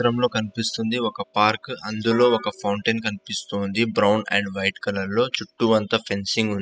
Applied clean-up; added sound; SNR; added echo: classical method spectral subtraction.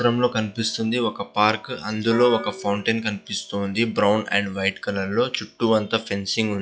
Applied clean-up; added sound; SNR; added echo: classical method log-MMSE.